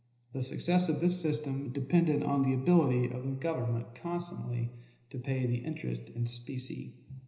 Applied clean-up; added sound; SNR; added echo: none; none; none; reverberation time 0.9 s.